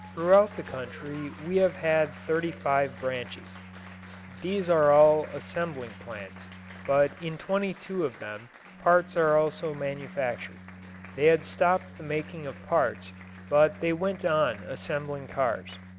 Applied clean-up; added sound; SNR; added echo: none; Applause + Organ; 17 dB; none.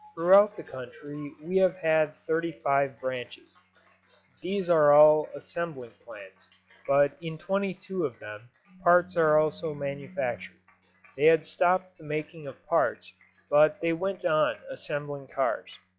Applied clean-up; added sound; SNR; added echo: classical method log-MMSE.